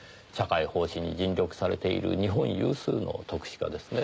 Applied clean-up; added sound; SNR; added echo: none; none; none; none.